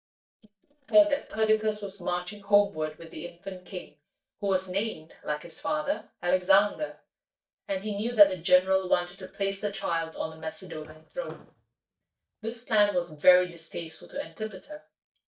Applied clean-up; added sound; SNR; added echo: neural mask model DeepFilterNet 3.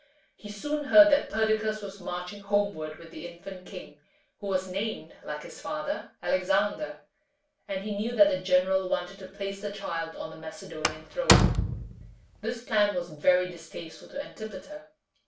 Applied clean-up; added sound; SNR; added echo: none; Slam; -3 dB; reverberation time 0.3 s.